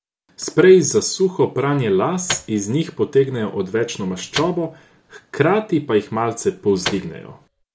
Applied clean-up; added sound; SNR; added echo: none; Microwave oven; 14 dB; none.